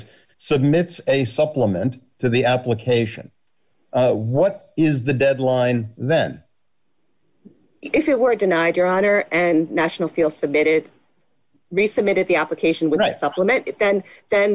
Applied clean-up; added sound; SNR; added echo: none; none; none; none.